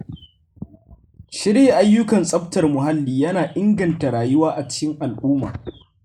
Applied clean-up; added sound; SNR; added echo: neural mask model Resemble Enhance denoiser.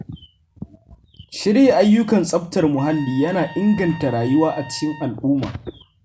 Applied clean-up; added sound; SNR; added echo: none; Trumpet; 19 dB; none.